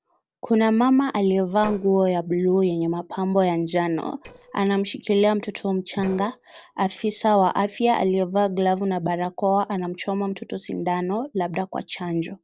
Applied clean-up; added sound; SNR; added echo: neural separator model SepFormer DNS4.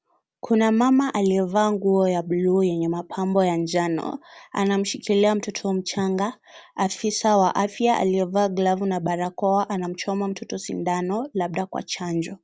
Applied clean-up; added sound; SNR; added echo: none; none; none; none.